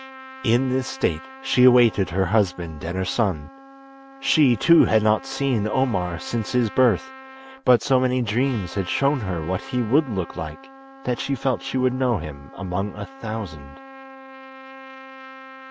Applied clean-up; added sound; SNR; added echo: none; Trumpet; 18 dB; none.